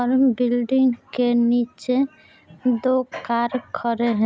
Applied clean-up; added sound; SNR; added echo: none; none; none; none.